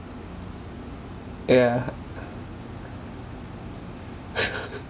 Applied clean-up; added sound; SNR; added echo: none; none; none; none.